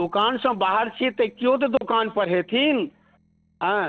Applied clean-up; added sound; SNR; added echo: neural separator model SepFormer DNS4.